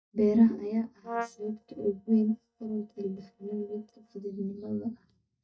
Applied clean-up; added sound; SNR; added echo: neural mask model DeepFilterNet 3.